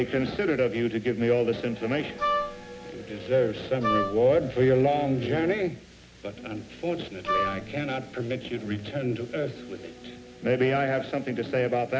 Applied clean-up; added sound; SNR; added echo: none; Wind instrument, woodwind instrument; 2 dB; none.